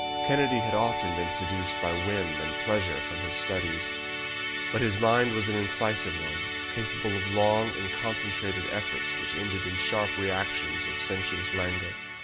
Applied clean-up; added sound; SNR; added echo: none; Musical instrument; 1 dB; none.